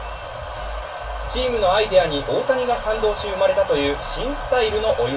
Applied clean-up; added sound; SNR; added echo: none; none; none; reverberation time 0.2 s.